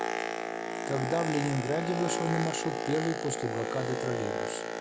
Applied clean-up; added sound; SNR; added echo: none; Boat, Water vehicle; 1 dB; none.